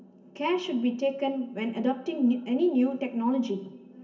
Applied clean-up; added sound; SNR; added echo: none; none; none; reverberation time 0.3 s.